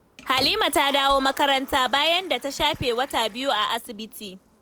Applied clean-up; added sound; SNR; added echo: none; Liquid + Bass drum; 19 dB; none.